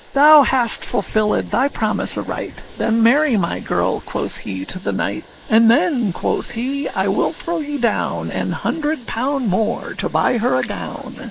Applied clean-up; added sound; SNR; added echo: neural mask model Resemble Enhance denoiser.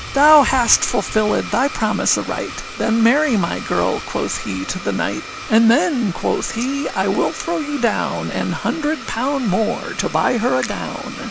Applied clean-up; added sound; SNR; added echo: none; Domestic sounds, home sounds; 13 dB; none.